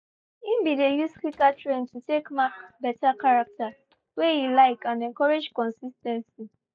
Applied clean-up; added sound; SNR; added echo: neural mask model DeepFilterNet 3.